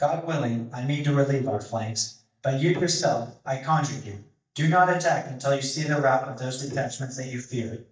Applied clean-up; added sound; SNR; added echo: neural mask model DeepFilterNet 3.